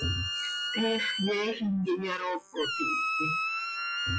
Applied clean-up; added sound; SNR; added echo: classical method log-MMSE.